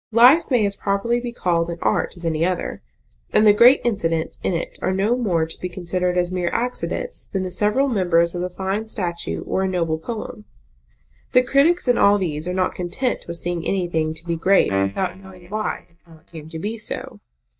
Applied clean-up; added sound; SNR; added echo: neural mask model DeepFilterNet 3.